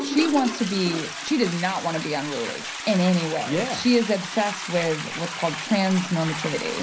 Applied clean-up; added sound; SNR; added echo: none; Toilet flush; 8 dB; reverberation time 0.5 s.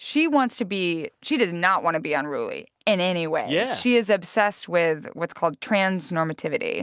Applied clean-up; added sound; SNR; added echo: none; none; none; none.